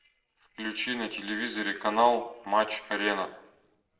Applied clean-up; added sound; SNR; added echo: neural separator model SepFormer DNS4.